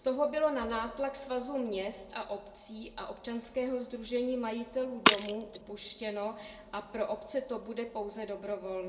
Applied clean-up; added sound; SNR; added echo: none; Shatter; 0 dB; reverberation time 0.7 s.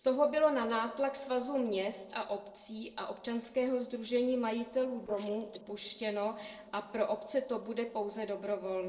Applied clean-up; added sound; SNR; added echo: neural separator model SepFormer DNS4.